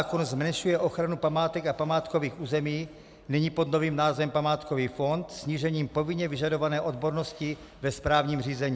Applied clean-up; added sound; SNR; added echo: none; none; none; none.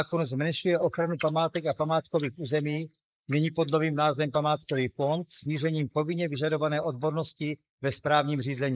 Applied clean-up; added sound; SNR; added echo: neural mask model Resemble Enhance denoiser.